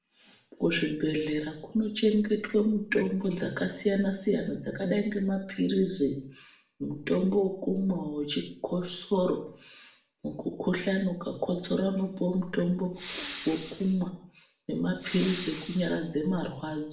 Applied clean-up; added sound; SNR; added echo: none; Respiratory sounds; 12 dB; reverberation time 0.5 s.